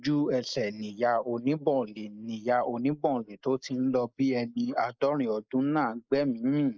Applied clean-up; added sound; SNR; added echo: neural mask model Resemble Enhance denoiser.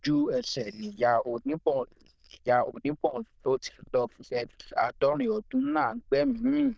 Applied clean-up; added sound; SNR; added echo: neural diffusion model UNIVERSE++.